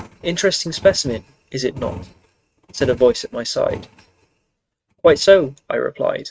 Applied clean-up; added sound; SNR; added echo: neural mask model RNNoise.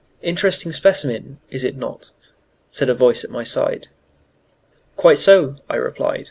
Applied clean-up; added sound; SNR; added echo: none; none; none; none.